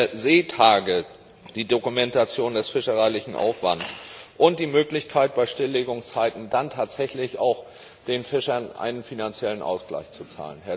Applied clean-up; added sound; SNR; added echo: none; none; none; none.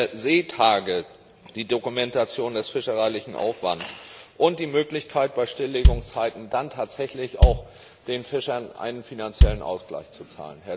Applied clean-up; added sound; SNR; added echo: none; Bass drum; -3 dB; none.